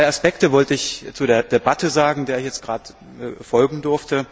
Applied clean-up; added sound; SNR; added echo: none; none; none; none.